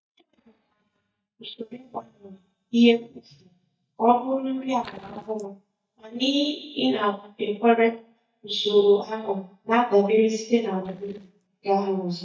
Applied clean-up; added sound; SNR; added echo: neural mask model DeepFilterNet 3.